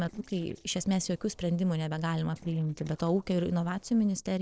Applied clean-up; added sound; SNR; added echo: neural separator model SepFormer DNS4.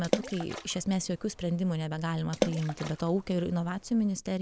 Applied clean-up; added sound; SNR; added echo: none; Water / Splash, splatter; 6 dB; none.